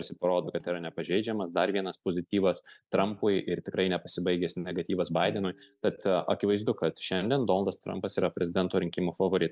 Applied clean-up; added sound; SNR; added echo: neural mask model DeepFilterNet 3.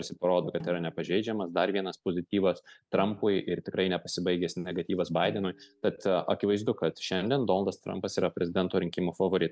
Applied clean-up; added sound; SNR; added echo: none; Snare drum; 19 dB; none.